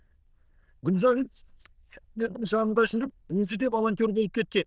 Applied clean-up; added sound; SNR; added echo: neural diffusion model UNIVERSE++.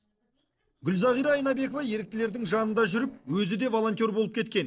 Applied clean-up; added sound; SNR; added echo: neural separator model SepFormer DNS4.